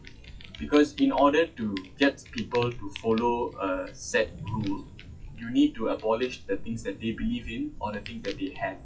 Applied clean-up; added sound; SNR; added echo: classical method WPE with log-MMSE.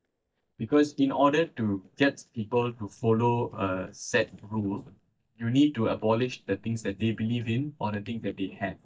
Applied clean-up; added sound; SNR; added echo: neural mask model DeepFilterNet 3.